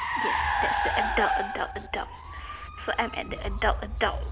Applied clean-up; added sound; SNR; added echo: none; Car; -2 dB; none.